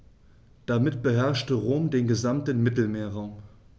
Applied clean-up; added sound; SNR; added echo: none; none; none; none.